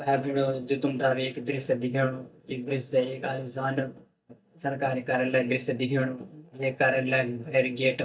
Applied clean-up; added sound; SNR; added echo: neural mask model DeepFilterNet 3.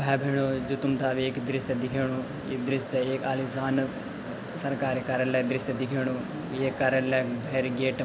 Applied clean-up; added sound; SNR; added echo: none; none; none; none.